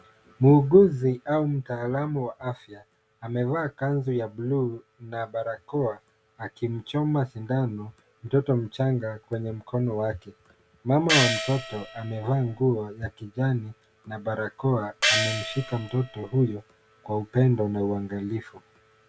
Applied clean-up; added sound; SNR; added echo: none; Gong; 2 dB; none.